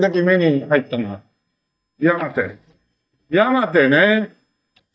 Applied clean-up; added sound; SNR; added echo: neural mask model DeepFilterNet 3.